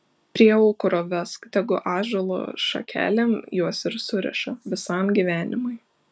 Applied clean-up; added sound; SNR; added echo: none; none; none; none.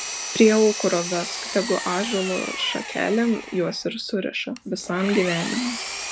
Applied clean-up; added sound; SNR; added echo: none; Engine; 9 dB; none.